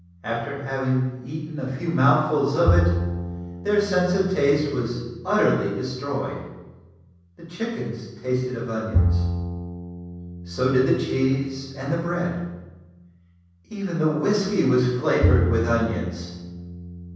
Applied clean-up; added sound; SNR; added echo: none; Bowed string instrument; 5 dB; reverberation time 1.1 s.